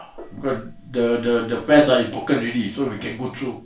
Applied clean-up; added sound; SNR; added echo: none; Gong; 20 dB; reverberation time 0.3 s.